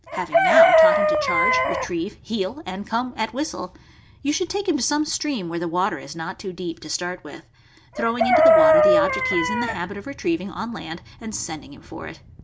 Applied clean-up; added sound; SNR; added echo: none; Chicken, rooster; -4 dB; none.